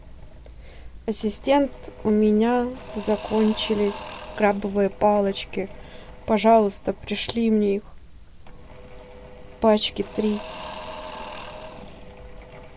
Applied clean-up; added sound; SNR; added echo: none; Engine / Drill / Mechanisms; 17 dB; none.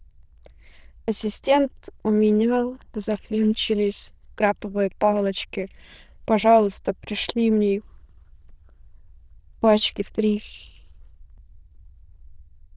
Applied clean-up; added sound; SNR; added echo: neural diffusion model UNIVERSE++.